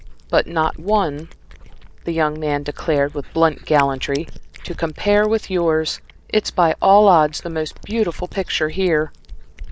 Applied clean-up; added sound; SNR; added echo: none; Cat; 15 dB; none.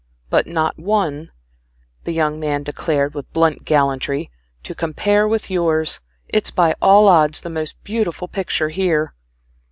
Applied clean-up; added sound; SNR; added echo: none; none; none; none.